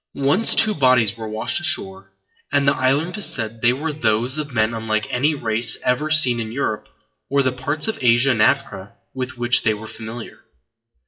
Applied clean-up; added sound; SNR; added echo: classical method WPE with log-MMSE.